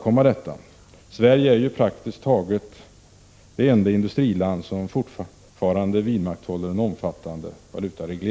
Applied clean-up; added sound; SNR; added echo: none; none; none; none.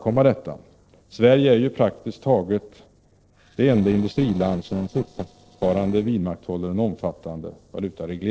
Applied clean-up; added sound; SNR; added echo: neural separator model SepFormer DNS4.